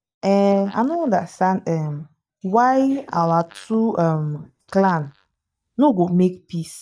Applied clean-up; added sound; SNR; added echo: neural mask model DeepFilterNet 3.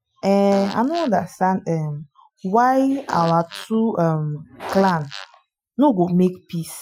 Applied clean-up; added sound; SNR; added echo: classical method Wiener filter.